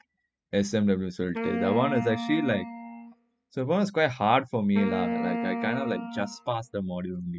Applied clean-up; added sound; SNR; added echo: classical method spectral subtraction.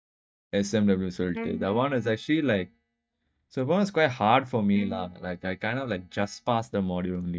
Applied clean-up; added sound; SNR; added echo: neural mask model DeepFilterNet 3.